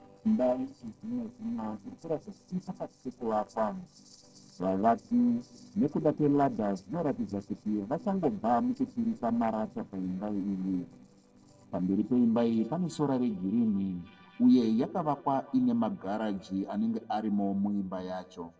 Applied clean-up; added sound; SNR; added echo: neural separator model SepFormer DNS4.